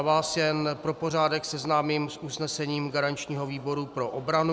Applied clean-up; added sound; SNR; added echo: none; none; none; none.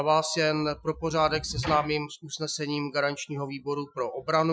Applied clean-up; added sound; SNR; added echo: classical method Wiener filter.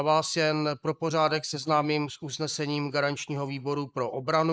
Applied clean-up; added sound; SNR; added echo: neural mask model Resemble Enhance denoiser.